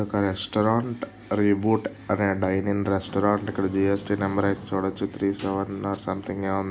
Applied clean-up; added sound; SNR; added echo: none; Sliding door; 17 dB; none.